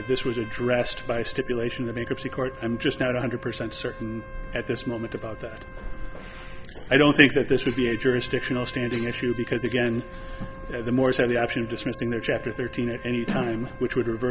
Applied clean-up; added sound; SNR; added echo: none; Trumpet; 18 dB; none.